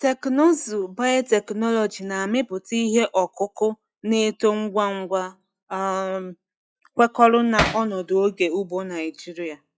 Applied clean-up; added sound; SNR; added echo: classical method log-MMSE.